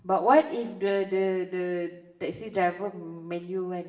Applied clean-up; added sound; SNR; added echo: none; none; none; reverberation time 0.8 s.